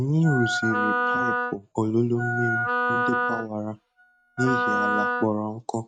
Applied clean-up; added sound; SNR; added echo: neural mask model RNNoise.